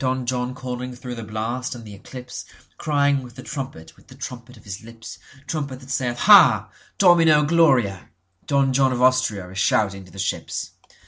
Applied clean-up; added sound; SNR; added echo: none; none; none; none.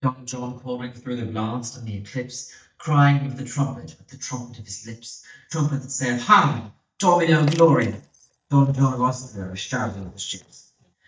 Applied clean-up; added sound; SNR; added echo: neural mask model DeepFilterNet 3.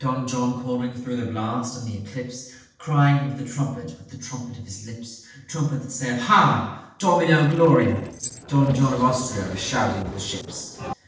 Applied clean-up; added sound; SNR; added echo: neural separator model SepFormer DNS4.